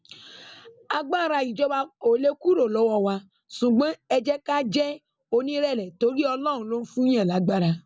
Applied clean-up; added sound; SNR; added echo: none; none; none; none.